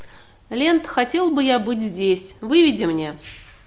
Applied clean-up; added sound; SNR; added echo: none; none; none; none.